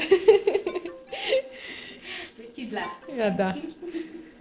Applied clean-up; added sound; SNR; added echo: neural separator model SepFormer DNS4.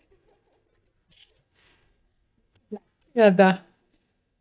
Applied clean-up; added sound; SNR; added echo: neural mask model DeepFilterNet 3.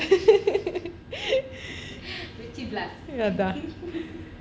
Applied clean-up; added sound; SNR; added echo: none; none; none; none.